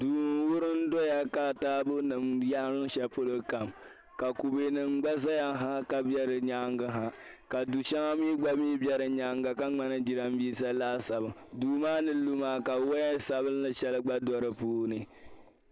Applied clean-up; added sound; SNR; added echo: none; none; none; none.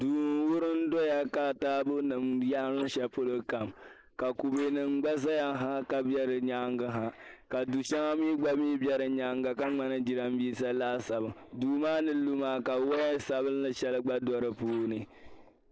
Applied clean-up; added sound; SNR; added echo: neural mask model Resemble Enhance denoiser.